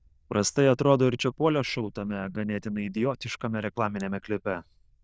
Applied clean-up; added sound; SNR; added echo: neural diffusion model UNIVERSE++.